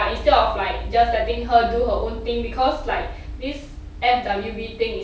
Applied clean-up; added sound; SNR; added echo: none; none; none; none.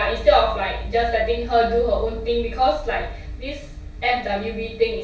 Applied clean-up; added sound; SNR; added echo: none; none; none; reverberation time 0.1 s.